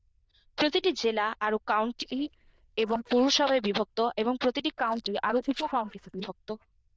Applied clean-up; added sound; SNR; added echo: neural diffusion model UNIVERSE++.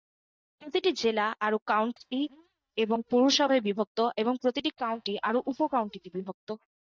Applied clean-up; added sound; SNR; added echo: neural mask model DeepFilterNet 3.